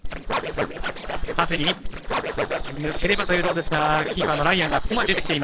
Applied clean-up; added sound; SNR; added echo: neural separator model SepFormer DNS4.